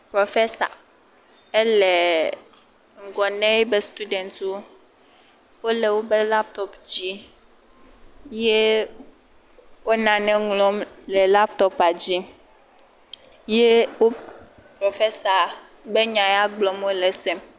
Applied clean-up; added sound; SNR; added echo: none; none; none; none.